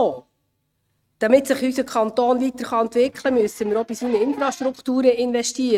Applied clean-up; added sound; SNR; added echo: neural mask model RNNoise.